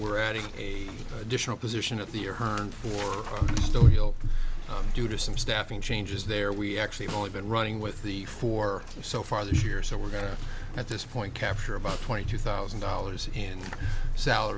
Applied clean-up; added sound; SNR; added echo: none; Snare drum; 19 dB; none.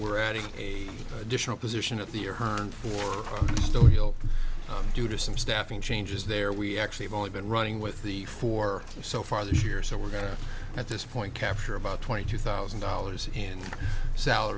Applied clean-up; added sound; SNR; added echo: none; none; none; none.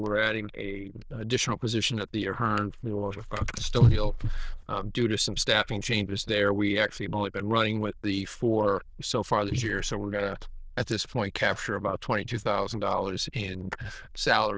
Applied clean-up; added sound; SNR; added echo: neural diffusion model UNIVERSE++.